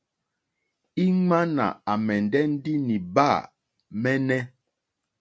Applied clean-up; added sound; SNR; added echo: none; none; none; none.